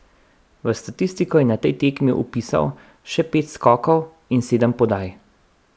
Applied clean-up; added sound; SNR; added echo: none; none; none; none.